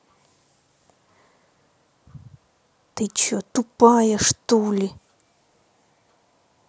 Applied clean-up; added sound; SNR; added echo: none; none; none; none.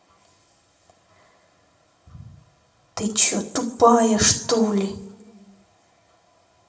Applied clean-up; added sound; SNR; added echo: none; none; none; reverberation time 0.9 s.